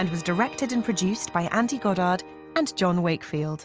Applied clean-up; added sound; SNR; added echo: none; none; none; none.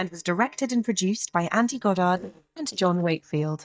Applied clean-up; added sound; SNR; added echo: neural mask model DeepFilterNet 3.